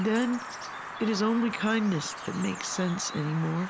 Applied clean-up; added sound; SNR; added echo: none; Bird vocalization, bird call, bird song; 10 dB; none.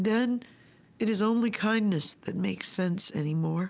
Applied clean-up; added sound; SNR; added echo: none; none; none; none.